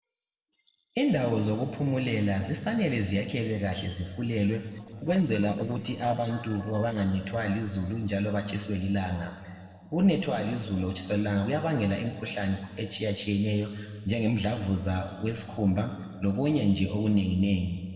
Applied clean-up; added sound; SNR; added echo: neural separator model SepFormer DNS4.